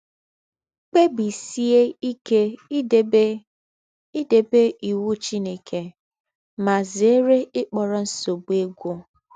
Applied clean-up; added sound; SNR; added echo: none; none; none; none.